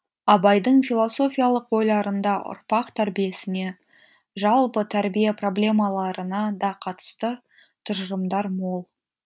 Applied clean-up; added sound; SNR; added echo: none; none; none; none.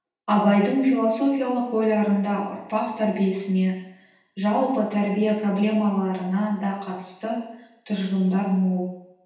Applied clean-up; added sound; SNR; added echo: none; none; none; reverberation time 0.9 s.